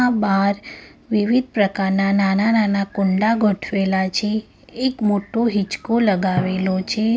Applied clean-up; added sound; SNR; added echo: none; Drum; 19 dB; none.